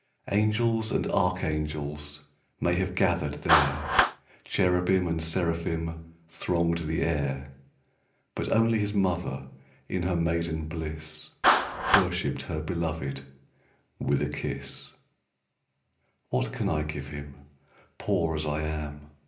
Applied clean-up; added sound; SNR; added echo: none; Clapping; 6 dB; reverberation time 0.5 s.